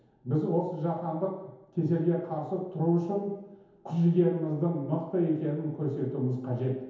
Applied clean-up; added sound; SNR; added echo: none; none; none; reverberation time 1.0 s.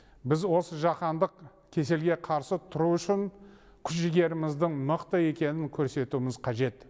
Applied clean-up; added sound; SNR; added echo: none; none; none; none.